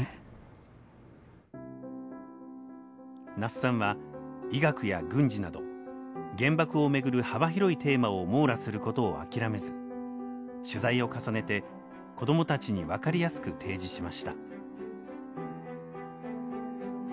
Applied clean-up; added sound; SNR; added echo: none; none; none; none.